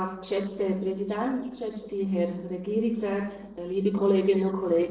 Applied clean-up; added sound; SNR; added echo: neural separator model SepFormer DNS4.